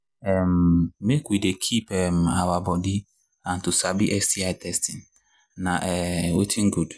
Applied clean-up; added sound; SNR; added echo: none; none; none; none.